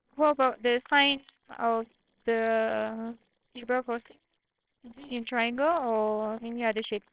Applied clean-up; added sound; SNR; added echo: neural separator model SepFormer WHAMR!.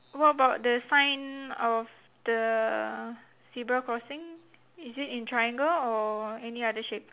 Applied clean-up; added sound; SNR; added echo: none; none; none; none.